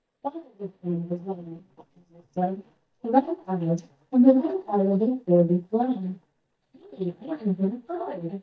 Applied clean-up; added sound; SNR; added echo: neural mask model DeepFilterNet 3.